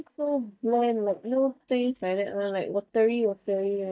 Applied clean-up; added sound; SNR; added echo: neural mask model DeepFilterNet 3.